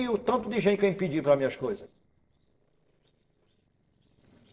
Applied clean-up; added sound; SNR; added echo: neural separator model SepFormer DNS4.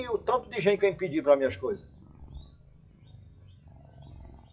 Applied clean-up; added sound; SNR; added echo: classical method WPE with log-MMSE.